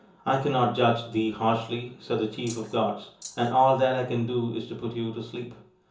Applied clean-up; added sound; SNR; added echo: none; Rattle (instrument); 16 dB; reverberation time 0.6 s.